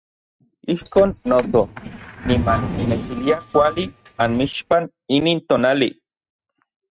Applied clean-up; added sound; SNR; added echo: neural mask model RNNoise.